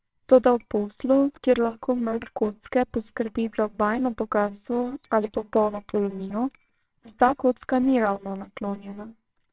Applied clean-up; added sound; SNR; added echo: neural separator model SepFormer WHAMR!.